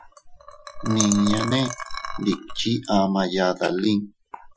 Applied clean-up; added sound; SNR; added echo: classical method Wiener filter.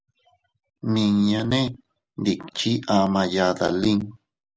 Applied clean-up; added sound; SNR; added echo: none; none; none; none.